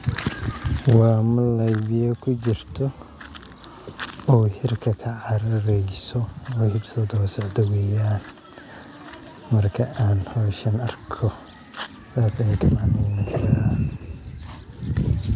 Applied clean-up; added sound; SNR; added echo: none; none; none; none.